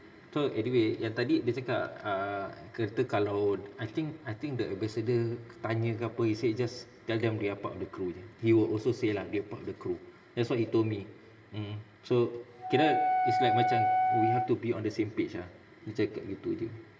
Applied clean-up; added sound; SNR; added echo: none; Wind instrument, woodwind instrument; -3 dB; reverberation time 1.6 s.